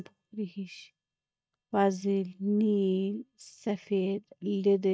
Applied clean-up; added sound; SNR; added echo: neural mask model DeepFilterNet 3.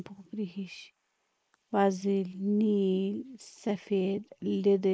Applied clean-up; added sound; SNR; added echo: neural mask model Resemble Enhance denoiser.